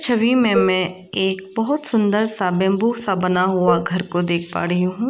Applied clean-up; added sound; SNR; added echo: none; Dishes, pots, and pans; 8 dB; none.